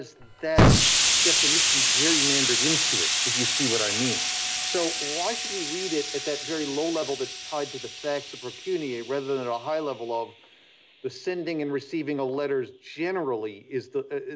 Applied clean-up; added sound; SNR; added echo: none; Explosion; -4 dB; none.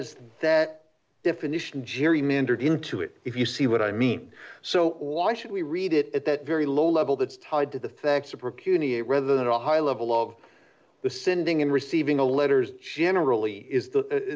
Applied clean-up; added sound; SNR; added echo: none; none; none; none.